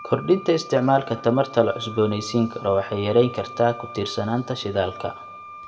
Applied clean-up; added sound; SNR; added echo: none; Wind instrument, woodwind instrument; 16 dB; reverberation time 1.0 s.